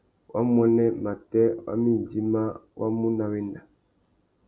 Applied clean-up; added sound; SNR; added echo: none; none; none; none.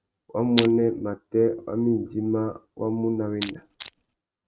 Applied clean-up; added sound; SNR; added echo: neural mask model RNNoise.